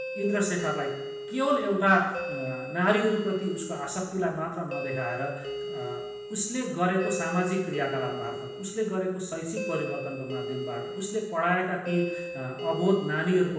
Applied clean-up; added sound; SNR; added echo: none; Doorbell; 8 dB; reverberation time 0.9 s.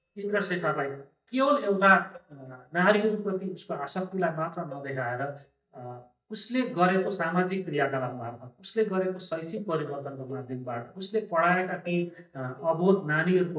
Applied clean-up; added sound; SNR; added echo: neural mask model DeepFilterNet 3.